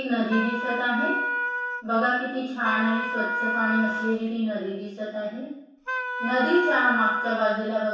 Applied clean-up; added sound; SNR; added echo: none; Wind instrument, woodwind instrument; 2 dB; reverberation time 0.7 s.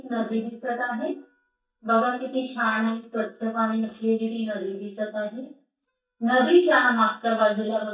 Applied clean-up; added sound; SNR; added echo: neural mask model DeepFilterNet 3.